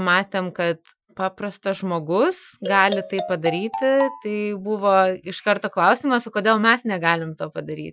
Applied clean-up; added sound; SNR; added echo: classical method Wiener filter.